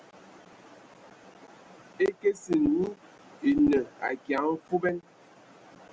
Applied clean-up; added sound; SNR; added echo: none; none; none; none.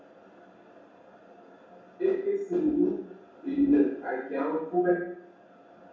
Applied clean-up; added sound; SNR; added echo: none; none; none; reverberation time 0.7 s.